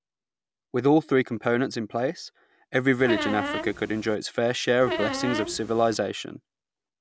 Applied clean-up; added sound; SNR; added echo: none; Squeak; 5 dB; none.